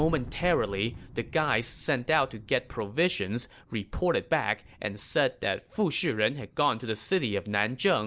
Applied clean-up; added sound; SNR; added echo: none; Thunder; 18 dB; none.